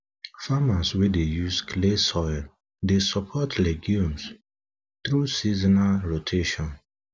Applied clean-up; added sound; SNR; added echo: none; none; none; none.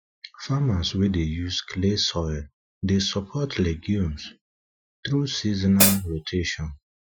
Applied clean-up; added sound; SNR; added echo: classical method Wiener filter.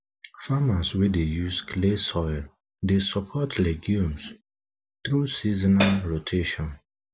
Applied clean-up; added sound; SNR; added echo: none; Hi-hat; -4 dB; none.